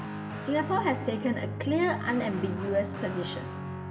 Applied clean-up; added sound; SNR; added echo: none; Guitar; 5 dB; reverberation time 1.5 s.